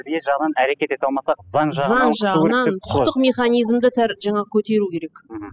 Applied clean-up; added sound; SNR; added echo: classical method spectral subtraction.